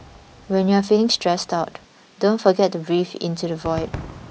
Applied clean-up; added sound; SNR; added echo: none; Crowd / Cheering / Fireworks; 18 dB; none.